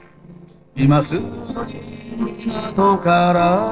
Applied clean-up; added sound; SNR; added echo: neural separator model SepFormer DNS4.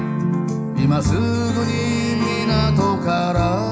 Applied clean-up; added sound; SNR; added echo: none; Bowed string instrument; 13 dB; reverberation time 0.4 s.